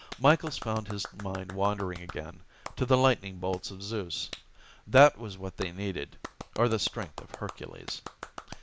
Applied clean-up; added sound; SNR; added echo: none; Clapping; 16 dB; none.